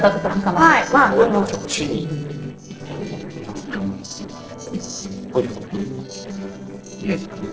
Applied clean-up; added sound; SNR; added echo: neural separator model SepFormer DNS4.